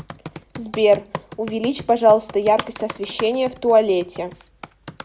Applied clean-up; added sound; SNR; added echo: none; Computer keyboard; 16 dB; none.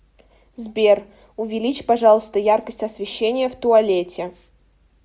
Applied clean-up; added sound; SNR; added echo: none; none; none; none.